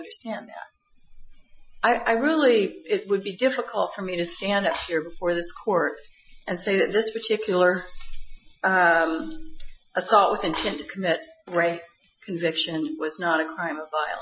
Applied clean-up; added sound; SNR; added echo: classical method Wiener filter.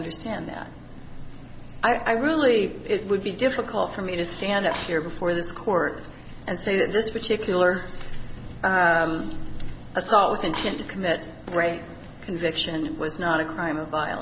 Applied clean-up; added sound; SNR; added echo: none; Cutlery, silverware; 16 dB; none.